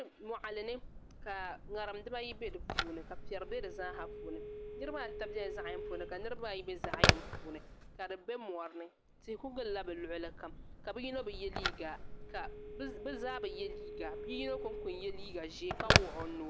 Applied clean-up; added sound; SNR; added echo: none; Telephone; -4 dB; none.